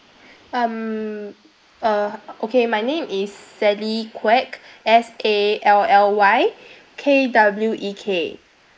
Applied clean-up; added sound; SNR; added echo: neural mask model Resemble Enhance denoiser.